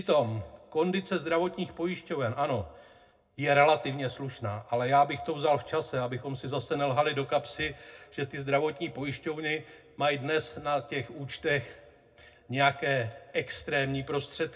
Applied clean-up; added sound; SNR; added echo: none; none; none; reverberation time 0.2 s.